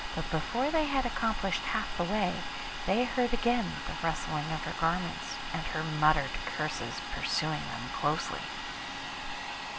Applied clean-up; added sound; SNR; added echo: none; Domestic sounds, home sounds; 7 dB; none.